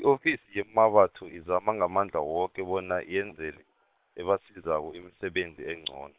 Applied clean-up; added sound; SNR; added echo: neural separator model SepFormer WHAM!.